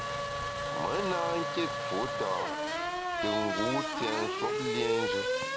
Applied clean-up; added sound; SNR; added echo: none; Race car, auto racing / Accelerating, revving, vroom; -2 dB; none.